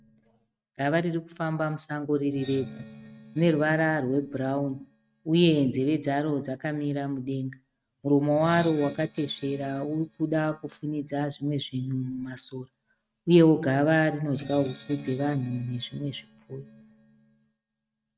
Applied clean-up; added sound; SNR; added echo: neural mask model RNNoise.